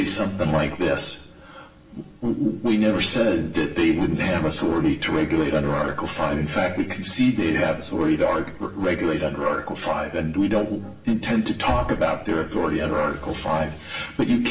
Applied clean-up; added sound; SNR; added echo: none; none; none; reverberation time 0.7 s.